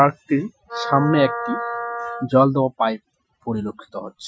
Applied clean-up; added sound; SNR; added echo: classical method Wiener filter.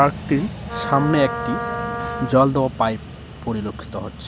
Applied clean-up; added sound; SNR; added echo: none; Wind instrument, woodwind instrument; 8 dB; none.